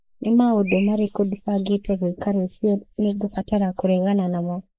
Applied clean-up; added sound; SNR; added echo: neural mask model Resemble Enhance denoiser.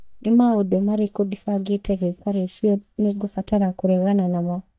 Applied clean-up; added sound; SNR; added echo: neural mask model DeepFilterNet 3.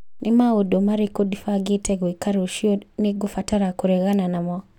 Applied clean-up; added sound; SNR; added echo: none; none; none; none.